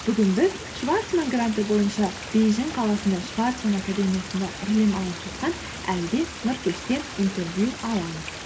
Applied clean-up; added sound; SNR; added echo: none; Stream; 11 dB; reverberation time 2.3 s.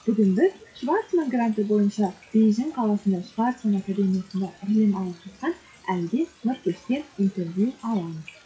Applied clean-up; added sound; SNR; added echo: classical method WPE with log-MMSE.